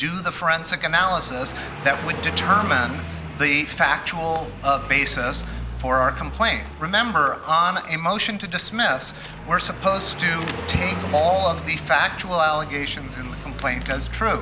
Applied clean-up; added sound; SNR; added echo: none; Car passing by; 10 dB; none.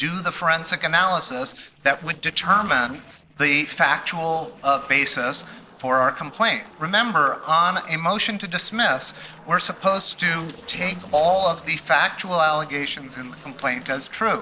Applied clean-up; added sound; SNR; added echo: neural separator model SepFormer DNS4.